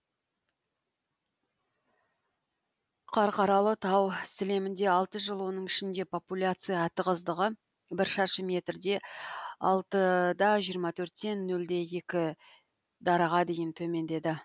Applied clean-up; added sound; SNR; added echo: none; none; none; none.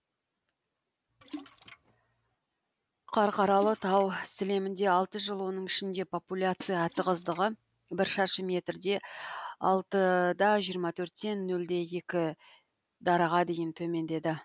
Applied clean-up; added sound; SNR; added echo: none; Splash, splatter + Snare drum; 17 dB; none.